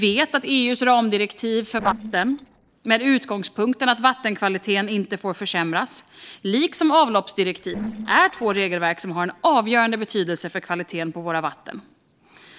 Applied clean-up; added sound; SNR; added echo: neural separator model SepFormer DNS4.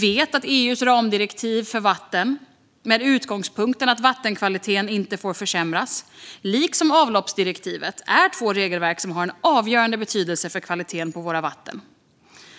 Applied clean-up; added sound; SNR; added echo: none; none; none; none.